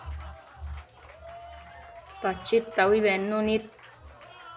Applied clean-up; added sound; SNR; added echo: none; Applause; 18 dB; none.